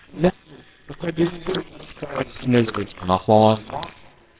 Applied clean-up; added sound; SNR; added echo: neural separator model SepFormer WHAMR!.